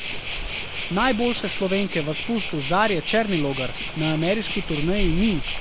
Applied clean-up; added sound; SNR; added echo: none; Waves, surf; 4 dB; none.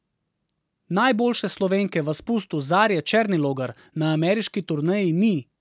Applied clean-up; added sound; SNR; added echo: none; none; none; none.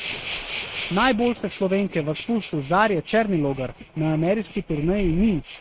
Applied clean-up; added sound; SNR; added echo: neural mask model RNNoise.